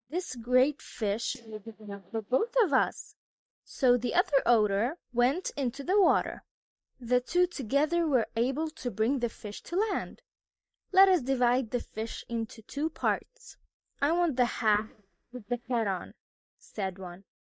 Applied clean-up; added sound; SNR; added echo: neural mask model DeepFilterNet 3.